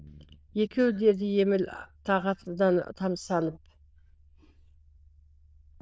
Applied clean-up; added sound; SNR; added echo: neural diffusion model UNIVERSE++.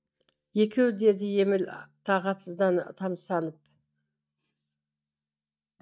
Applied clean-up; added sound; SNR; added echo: neural mask model DeepFilterNet 3.